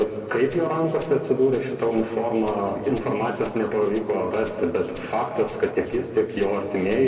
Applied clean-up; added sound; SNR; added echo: none; Rattle (instrument); 12 dB; reverberation time 1.7 s.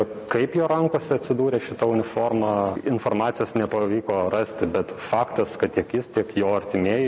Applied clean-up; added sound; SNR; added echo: none; none; none; none.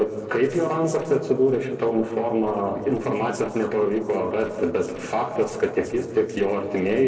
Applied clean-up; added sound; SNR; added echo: neural separator model SepFormer DNS4.